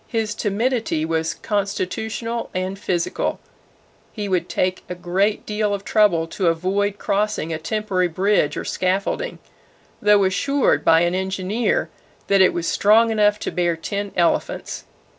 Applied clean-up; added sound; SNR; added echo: none; none; none; none.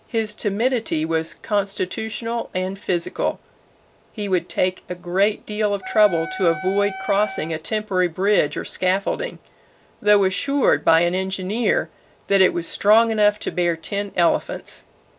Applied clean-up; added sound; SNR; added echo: none; Wind instrument, woodwind instrument; 11 dB; none.